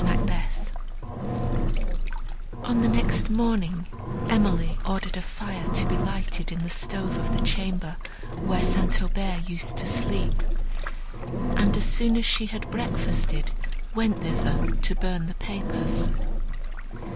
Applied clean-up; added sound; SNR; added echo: none; Engine; -4 dB; none.